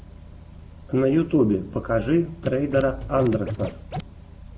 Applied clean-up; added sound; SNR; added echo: none; Scratching (performance technique); 9 dB; none.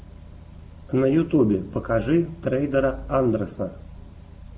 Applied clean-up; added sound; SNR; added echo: none; none; none; none.